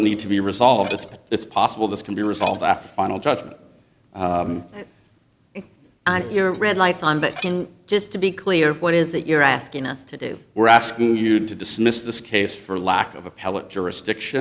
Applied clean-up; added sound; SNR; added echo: none; Dishes, pots, and pans; 16 dB; none.